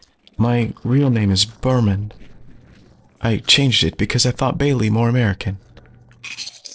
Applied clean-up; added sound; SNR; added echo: neural separator model SepFormer DNS4.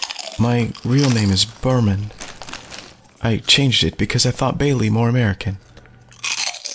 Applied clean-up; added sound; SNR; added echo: none; Chewing, mastication; 14 dB; none.